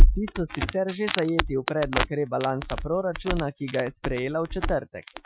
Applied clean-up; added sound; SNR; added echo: classical method Wiener filter.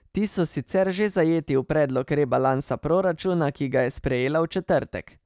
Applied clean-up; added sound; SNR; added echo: none; none; none; none.